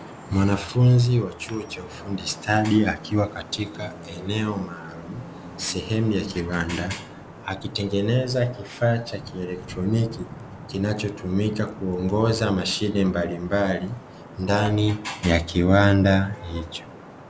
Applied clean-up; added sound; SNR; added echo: none; Traffic noise, roadway noise / Vehicle horn, car horn, honking; 16 dB; none.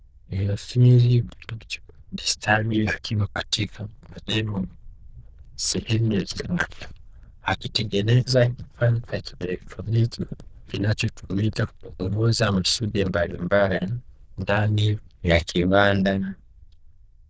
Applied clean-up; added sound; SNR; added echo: neural diffusion model UNIVERSE++.